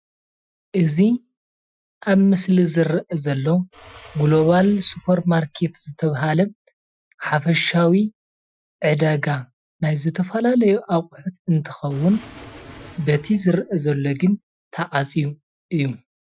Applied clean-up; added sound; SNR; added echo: classical method Wiener filter.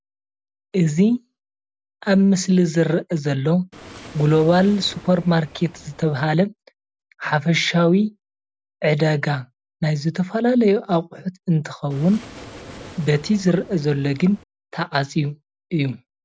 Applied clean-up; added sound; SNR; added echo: none; Waves, surf; 19 dB; none.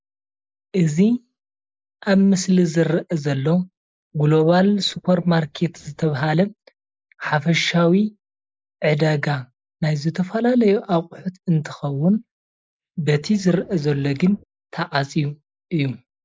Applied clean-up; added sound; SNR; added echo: neural mask model Resemble Enhance denoiser.